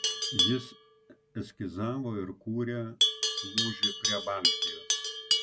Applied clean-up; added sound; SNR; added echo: none; Livestock, farm animals, working animals; -5 dB; none.